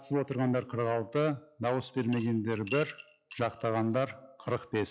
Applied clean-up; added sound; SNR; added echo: classical method log-MMSE.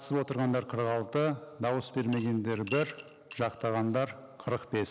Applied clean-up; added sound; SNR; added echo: none; Coin (dropping) / Glass; 17 dB; none.